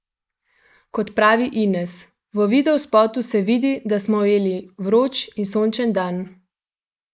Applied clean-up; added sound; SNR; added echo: neural mask model Resemble Enhance denoiser.